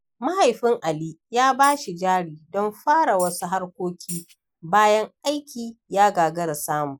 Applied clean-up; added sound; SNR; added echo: neural mask model Resemble Enhance denoiser.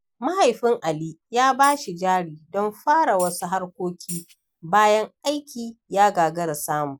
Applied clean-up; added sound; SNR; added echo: none; Tambourine; 17 dB; none.